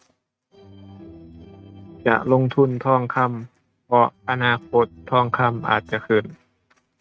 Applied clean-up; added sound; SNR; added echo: neural mask model RNNoise.